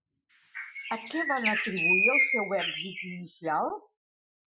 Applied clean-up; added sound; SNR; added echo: classical method Wiener filter.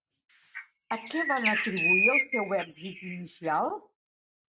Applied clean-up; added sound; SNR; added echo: neural mask model RNNoise.